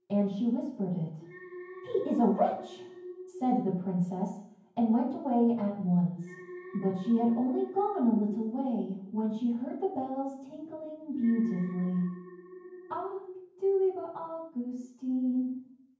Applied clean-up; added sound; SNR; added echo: none; Alarm; 19 dB; reverberation time 0.9 s.